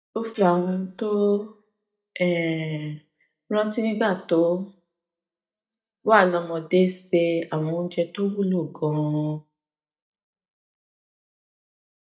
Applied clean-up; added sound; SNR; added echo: neural mask model DeepFilterNet 3.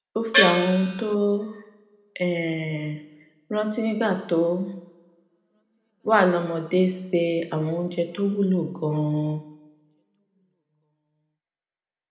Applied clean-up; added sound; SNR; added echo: none; Gong; -2 dB; reverberation time 0.8 s.